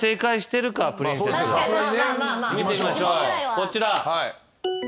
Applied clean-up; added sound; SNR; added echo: none; Snare drum; 18 dB; none.